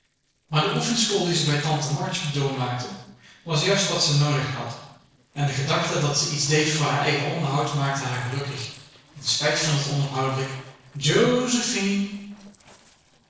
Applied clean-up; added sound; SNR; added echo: neural separator model SepFormer DNS4.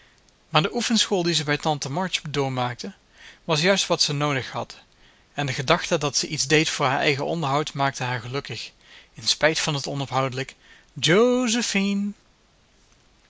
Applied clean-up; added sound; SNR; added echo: none; none; none; none.